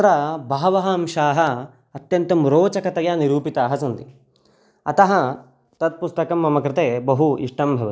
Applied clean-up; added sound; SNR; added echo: none; none; none; none.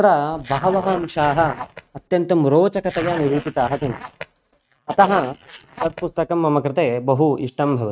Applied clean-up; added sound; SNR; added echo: neural mask model RNNoise.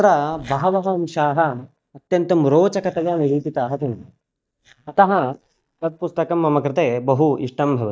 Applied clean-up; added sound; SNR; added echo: neural mask model DeepFilterNet 3.